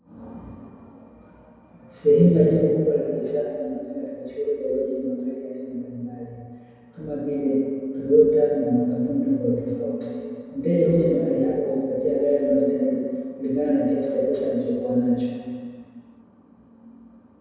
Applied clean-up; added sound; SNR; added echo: none; none; none; reverberation time 2.2 s.